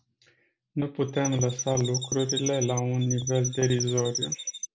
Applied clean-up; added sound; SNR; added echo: none; Chirp, tweet; 7 dB; none.